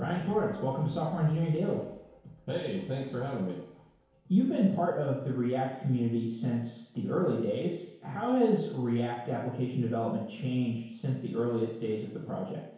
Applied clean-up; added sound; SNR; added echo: none; none; none; reverberation time 1.0 s.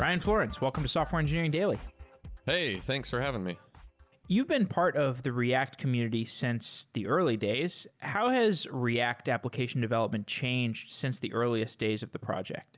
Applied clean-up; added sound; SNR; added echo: none; none; none; none.